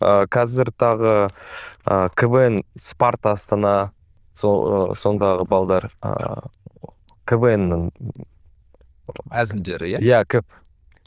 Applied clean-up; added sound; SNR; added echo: neural diffusion model UNIVERSE++.